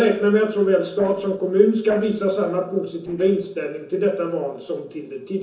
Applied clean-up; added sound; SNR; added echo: neural separator model SepFormer DNS4.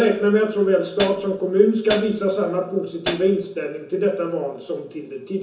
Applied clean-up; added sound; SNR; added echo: none; Hi-hat; 8 dB; reverberation time 0.8 s.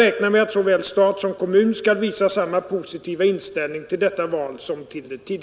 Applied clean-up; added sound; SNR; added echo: none; none; none; none.